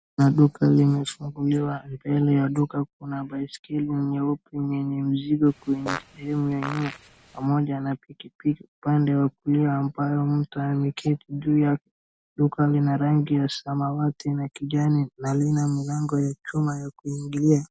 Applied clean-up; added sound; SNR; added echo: none; Fart; 13 dB; none.